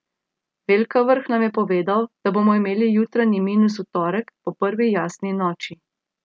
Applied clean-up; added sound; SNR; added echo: none; none; none; none.